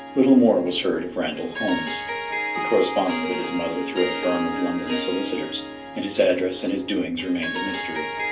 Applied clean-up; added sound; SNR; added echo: none; Harp; 7 dB; reverberation time 0.3 s.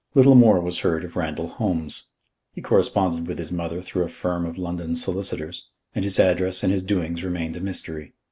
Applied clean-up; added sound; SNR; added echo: none; none; none; none.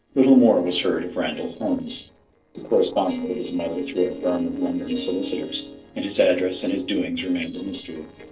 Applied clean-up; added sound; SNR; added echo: neural separator model SepFormer DNS4.